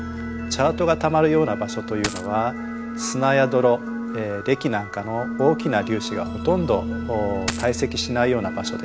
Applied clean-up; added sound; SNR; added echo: none; Brass instrument + Coin (dropping); 9 dB; none.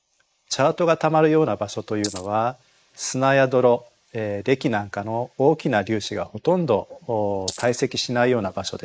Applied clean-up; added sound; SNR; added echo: neural mask model Resemble Enhance denoiser.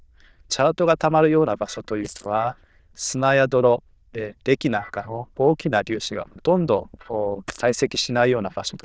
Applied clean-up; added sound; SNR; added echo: neural diffusion model UNIVERSE++.